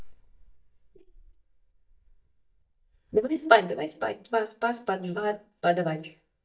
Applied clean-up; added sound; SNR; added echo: neural mask model DeepFilterNet 3.